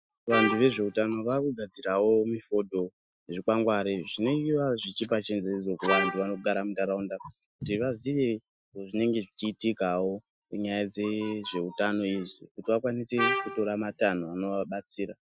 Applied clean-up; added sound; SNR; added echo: classical method Wiener filter.